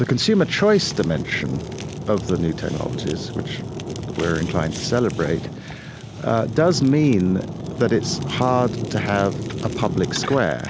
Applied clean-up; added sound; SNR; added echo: none; Fire; 8 dB; none.